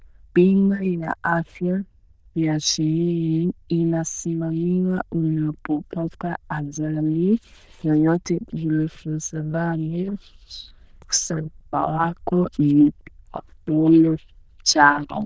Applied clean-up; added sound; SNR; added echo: neural diffusion model UNIVERSE++.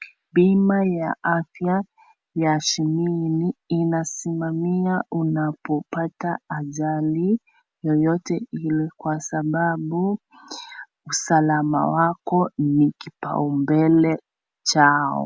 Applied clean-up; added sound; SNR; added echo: none; none; none; none.